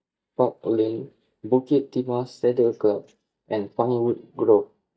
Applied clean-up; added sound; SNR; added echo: neural mask model DeepFilterNet 3.